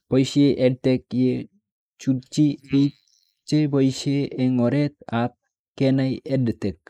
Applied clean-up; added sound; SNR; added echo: neural mask model Resemble Enhance denoiser.